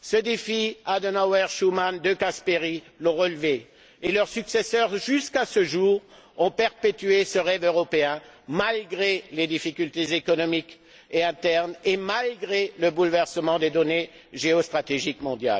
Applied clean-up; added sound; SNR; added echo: none; none; none; none.